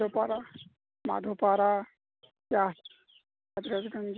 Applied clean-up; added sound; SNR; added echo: none; none; none; none.